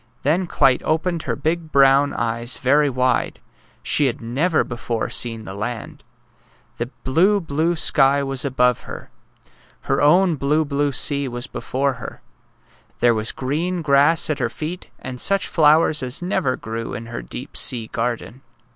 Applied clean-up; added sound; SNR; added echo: none; none; none; none.